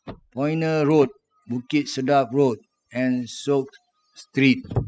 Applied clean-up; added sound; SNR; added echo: classical method spectral subtraction.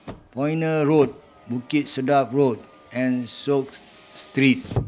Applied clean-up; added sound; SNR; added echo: none; Car; 14 dB; none.